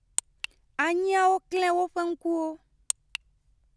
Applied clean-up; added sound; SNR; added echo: none; none; none; none.